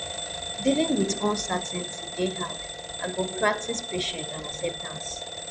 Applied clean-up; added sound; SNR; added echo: none; Alarm / Bell; 5 dB; none.